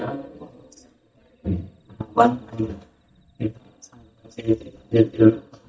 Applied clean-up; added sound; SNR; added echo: neural mask model DeepFilterNet 3.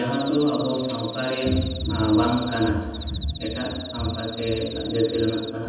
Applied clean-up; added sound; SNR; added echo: none; Cricket; 12 dB; reverberation time 1.1 s.